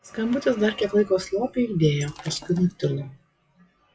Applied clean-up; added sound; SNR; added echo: classical method WPE with log-MMSE.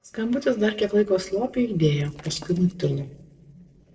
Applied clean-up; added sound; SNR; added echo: neural separator model SepFormer DNS4.